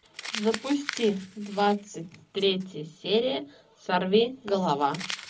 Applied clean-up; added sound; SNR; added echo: none; Crumpling, crinkling; 14 dB; reverberation time 0.4 s.